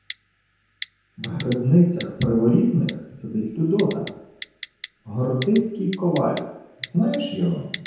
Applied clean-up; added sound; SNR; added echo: none; Typing; 15 dB; reverberation time 0.9 s.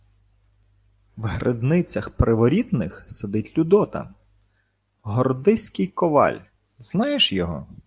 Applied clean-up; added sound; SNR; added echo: none; none; none; none.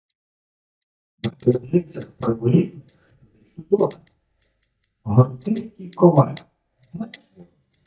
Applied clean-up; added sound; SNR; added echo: neural mask model DeepFilterNet 3.